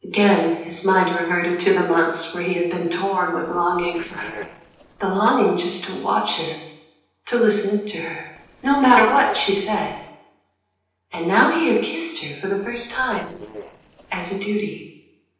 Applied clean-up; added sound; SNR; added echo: neural separator model SepFormer DNS4.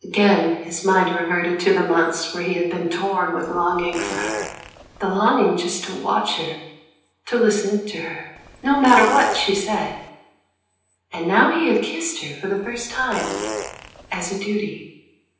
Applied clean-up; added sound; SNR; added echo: none; Fart; 10 dB; reverberation time 0.9 s.